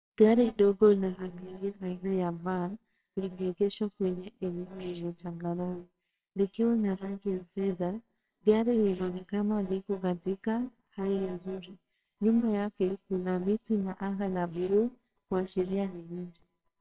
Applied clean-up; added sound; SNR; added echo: neural separator model SepFormer WHAMR!.